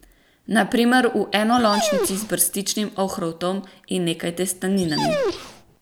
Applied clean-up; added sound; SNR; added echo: none; Dog; 5 dB; none.